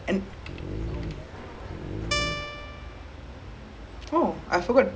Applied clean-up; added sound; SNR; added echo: none; Dog + Guitar; 4 dB; none.